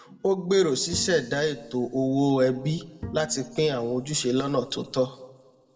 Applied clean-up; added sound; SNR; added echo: none; Bowed string instrument; 17 dB; reverberation time 1.3 s.